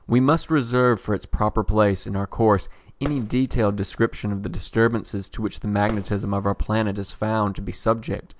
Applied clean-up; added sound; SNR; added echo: none; Fireworks; 19 dB; none.